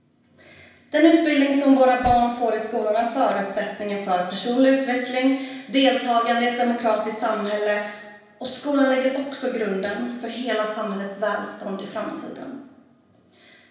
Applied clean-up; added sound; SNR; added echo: none; Thump, thud; 17 dB; reverberation time 0.9 s.